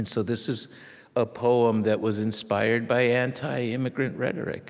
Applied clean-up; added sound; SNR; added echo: none; none; none; none.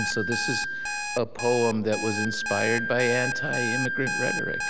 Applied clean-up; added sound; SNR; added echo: none; Wind instrument, woodwind instrument + Alarm; 2 dB; none.